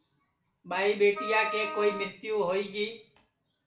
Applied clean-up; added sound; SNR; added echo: none; Wind instrument, woodwind instrument; 8 dB; reverberation time 0.4 s.